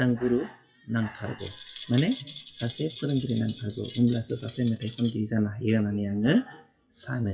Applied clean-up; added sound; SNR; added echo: classical method WPE with log-MMSE.